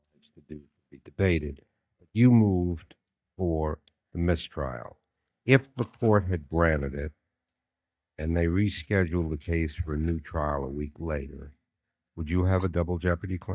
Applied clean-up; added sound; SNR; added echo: neural mask model DeepFilterNet 3.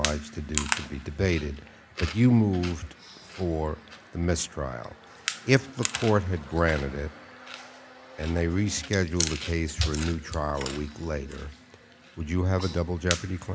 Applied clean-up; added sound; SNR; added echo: none; Chewing, mastication; 10 dB; none.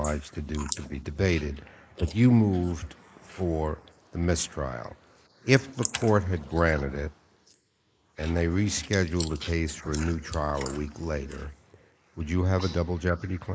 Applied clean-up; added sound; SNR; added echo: neural mask model Resemble Enhance denoiser.